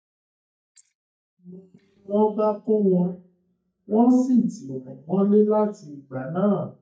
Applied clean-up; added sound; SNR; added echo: neural mask model DeepFilterNet 3.